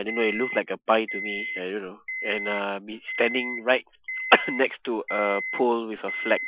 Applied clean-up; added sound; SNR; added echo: classical method Wiener filter.